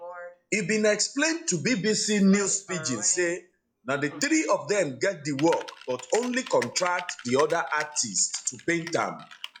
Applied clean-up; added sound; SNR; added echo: classical method log-MMSE.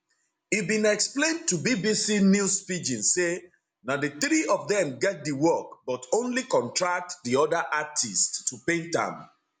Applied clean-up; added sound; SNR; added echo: none; none; none; none.